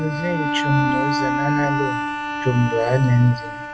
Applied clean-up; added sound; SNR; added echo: none; Bowed string instrument; 3 dB; none.